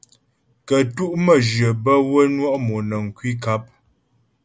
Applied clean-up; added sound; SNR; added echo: none; none; none; none.